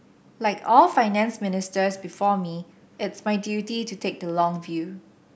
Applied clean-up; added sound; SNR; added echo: none; none; none; none.